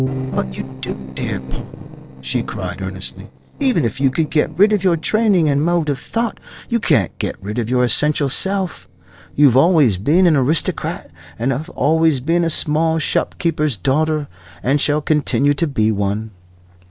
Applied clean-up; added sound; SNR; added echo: neural separator model SepFormer DNS4.